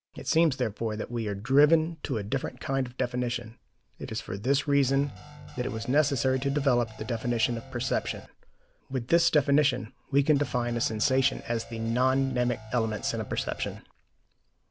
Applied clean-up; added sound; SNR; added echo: none; Guitar; 16 dB; none.